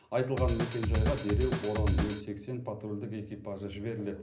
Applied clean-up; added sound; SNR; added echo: none; Drum kit; -4 dB; reverberation time 0.5 s.